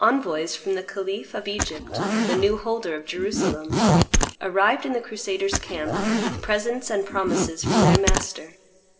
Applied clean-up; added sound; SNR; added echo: none; Zipper (clothing); -2 dB; reverberation time 2.7 s.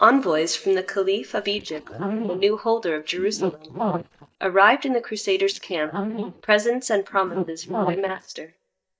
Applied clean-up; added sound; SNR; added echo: neural mask model DeepFilterNet 3.